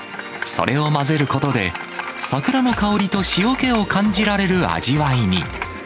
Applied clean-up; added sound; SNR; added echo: none; none; none; none.